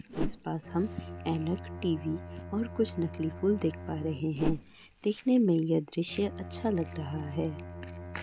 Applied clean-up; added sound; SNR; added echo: none; Whoosh, swoosh, swish + Bowed string instrument; 8 dB; none.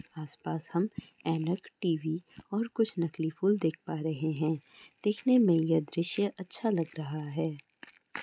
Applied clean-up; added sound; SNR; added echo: none; none; none; none.